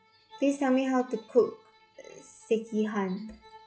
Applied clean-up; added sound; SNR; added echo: classical method log-MMSE.